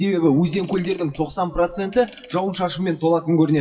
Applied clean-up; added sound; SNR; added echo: classical method WPE with log-MMSE.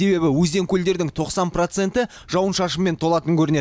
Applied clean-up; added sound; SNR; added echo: none; none; none; none.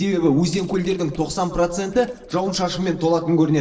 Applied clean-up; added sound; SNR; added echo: neural separator model SepFormer DNS4.